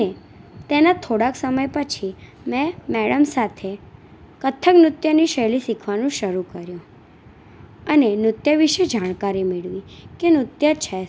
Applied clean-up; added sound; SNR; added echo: none; none; none; none.